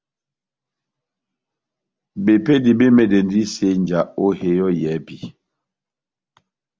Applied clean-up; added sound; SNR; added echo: none; none; none; none.